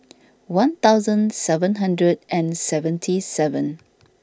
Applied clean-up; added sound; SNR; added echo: none; none; none; none.